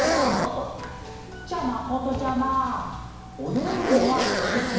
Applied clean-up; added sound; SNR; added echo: none; Zipper (clothing); 1 dB; reverberation time 1.1 s.